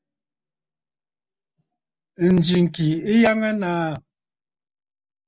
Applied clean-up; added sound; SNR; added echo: none; none; none; none.